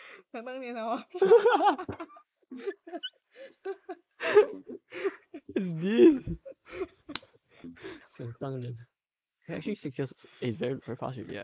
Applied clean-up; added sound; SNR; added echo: neural mask model Resemble Enhance denoiser.